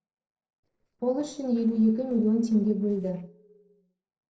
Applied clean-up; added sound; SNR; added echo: neural separator model SepFormer DNS4.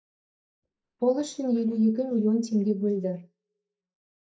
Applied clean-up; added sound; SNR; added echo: neural mask model DeepFilterNet 3.